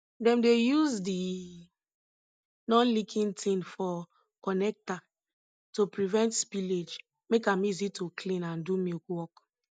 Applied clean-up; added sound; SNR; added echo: none; none; none; none.